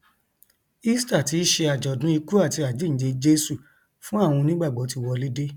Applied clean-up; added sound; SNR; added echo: none; none; none; none.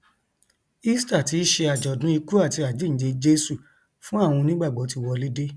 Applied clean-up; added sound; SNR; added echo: none; Tambourine; 16 dB; none.